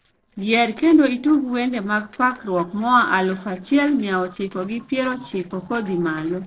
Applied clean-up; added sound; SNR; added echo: neural separator model SepFormer DNS4.